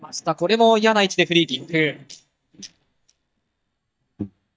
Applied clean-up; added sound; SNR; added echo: neural mask model DeepFilterNet 3.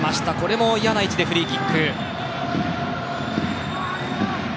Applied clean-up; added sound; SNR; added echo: none; none; none; none.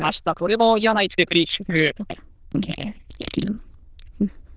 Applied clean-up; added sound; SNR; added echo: neural diffusion model UNIVERSE++.